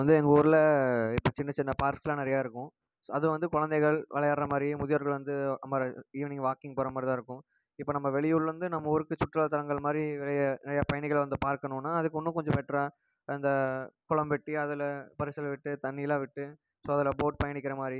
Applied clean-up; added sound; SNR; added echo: none; none; none; none.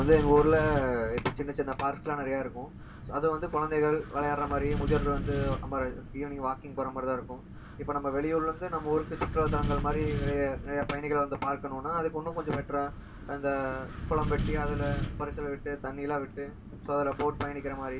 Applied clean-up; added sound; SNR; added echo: none; Wind; 6 dB; reverberation time 0.2 s.